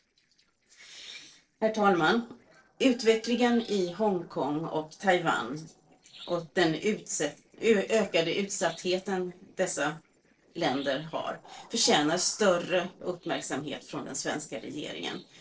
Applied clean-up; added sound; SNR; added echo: neural separator model SepFormer DNS4.